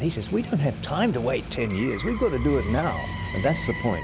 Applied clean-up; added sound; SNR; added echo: none; Strum + Motor vehicle (road); 11 dB; none.